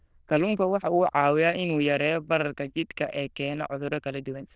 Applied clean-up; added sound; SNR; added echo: neural diffusion model UNIVERSE++.